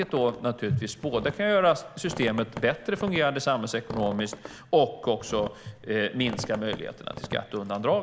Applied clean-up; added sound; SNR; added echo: none; Squeak; 15 dB; none.